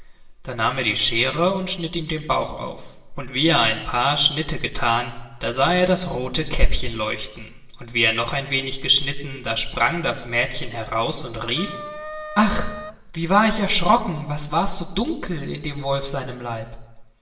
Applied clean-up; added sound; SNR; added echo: none; Wind instrument, woodwind instrument; 11 dB; reverberation time 1.0 s.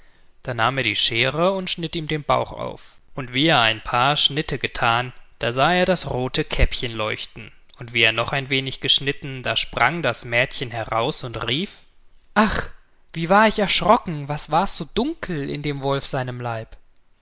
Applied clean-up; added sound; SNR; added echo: none; none; none; none.